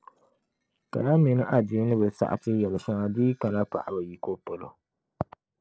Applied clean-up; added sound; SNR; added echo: neural separator model SepFormer DNS4.